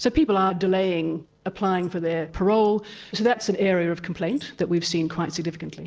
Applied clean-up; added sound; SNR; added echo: neural separator model SepFormer DNS4.